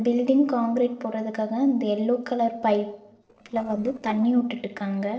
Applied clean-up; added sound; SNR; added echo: neural separator model SepFormer DNS4.